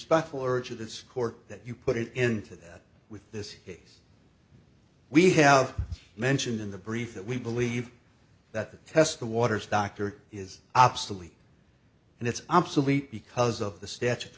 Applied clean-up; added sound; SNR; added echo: none; none; none; none.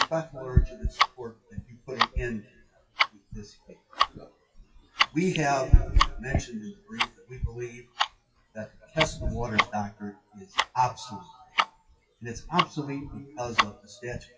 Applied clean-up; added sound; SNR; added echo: classical method WPE with log-MMSE.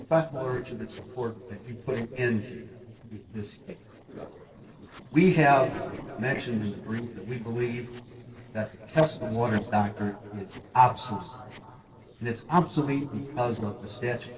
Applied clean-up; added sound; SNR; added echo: neural separator model SepFormer DNS4.